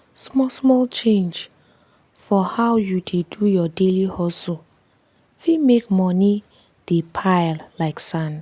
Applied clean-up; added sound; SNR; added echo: none; none; none; none.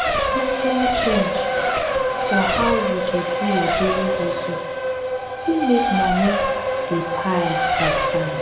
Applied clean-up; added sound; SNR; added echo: none; Race car, auto racing; -3 dB; reverberation time 0.6 s.